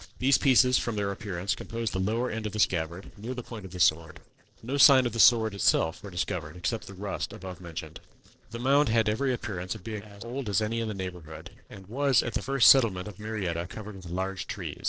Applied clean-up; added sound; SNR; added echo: neural separator model SepFormer DNS4.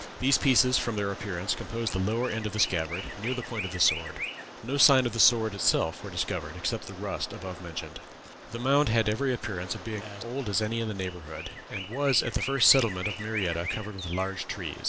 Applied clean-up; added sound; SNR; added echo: none; Rain + Chirp, tweet; 11 dB; none.